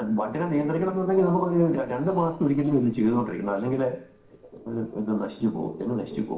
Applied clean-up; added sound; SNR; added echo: neural separator model SepFormer DNS4.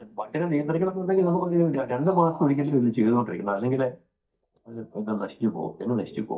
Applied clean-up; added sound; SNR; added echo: neural mask model DeepFilterNet 3.